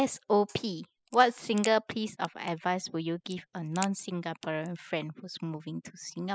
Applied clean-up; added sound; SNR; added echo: classical method spectral subtraction.